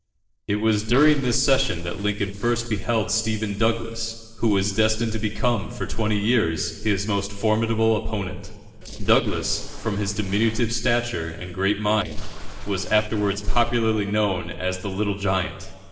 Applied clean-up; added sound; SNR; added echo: neural separator model SepFormer DNS4.